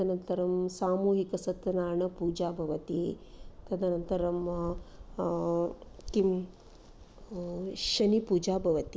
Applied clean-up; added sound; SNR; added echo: none; none; none; none.